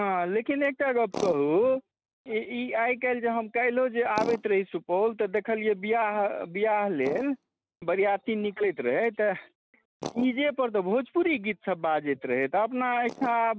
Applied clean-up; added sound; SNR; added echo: neural mask model RNNoise.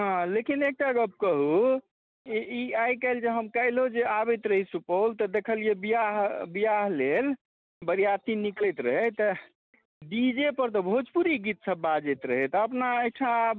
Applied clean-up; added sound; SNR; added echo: none; none; none; none.